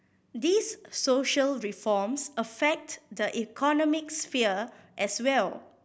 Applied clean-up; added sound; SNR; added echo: none; none; none; none.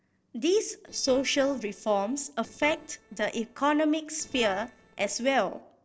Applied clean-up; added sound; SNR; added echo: neural separator model SepFormer DNS4.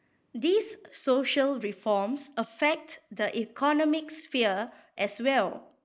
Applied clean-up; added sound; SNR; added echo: neural mask model Resemble Enhance denoiser.